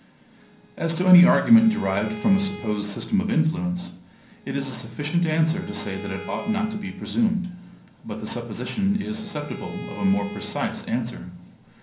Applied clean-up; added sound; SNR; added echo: none; Bowed string instrument; 19 dB; reverberation time 0.6 s.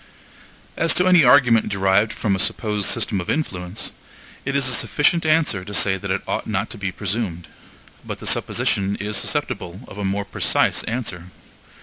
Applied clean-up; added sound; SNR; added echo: none; none; none; none.